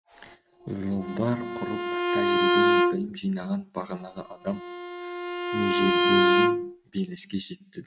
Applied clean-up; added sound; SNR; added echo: neural mask model RNNoise.